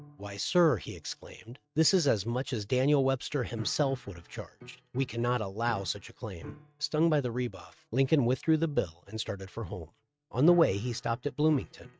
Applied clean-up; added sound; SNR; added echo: neural mask model RNNoise.